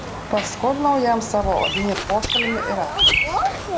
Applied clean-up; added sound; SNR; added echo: none; Bird vocalization, bird call, bird song; 1 dB; none.